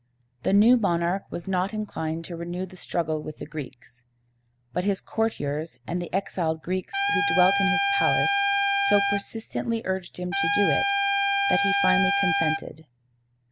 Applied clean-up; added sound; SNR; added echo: none; Trumpet; -2 dB; none.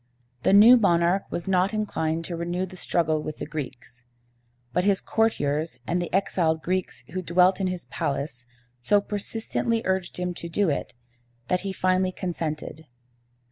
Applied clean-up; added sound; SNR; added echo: none; none; none; none.